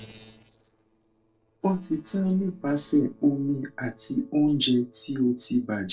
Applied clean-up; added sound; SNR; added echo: neural separator model SepFormer DNS4.